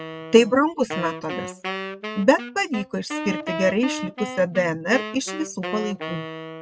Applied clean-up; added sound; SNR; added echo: none; Wind instrument, woodwind instrument; 9 dB; none.